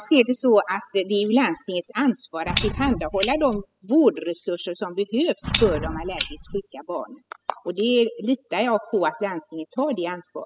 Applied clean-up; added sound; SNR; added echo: classical method spectral subtraction.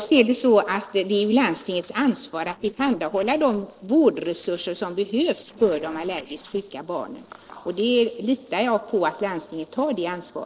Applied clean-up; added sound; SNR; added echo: neural separator model SepFormer DNS4.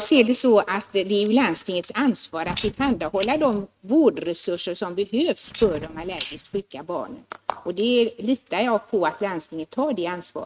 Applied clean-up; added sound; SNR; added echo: neural mask model RNNoise.